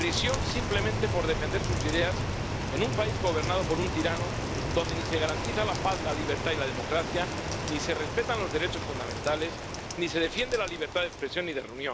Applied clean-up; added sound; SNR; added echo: none; Rain; 1 dB; none.